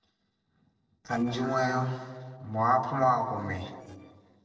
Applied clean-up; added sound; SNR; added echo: neural separator model SepFormer DNS4.